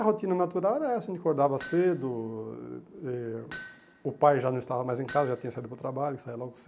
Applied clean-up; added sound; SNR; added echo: none; Hammer; 19 dB; none.